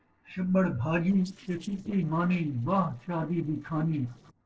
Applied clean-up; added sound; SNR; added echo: neural separator model SepFormer DNS4.